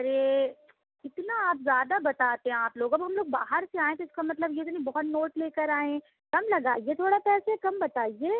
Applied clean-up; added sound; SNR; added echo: none; none; none; none.